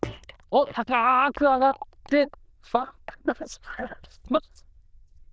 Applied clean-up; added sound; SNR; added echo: neural diffusion model UNIVERSE++.